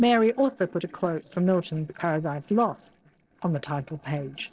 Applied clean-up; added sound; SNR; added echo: neural separator model SepFormer DNS4.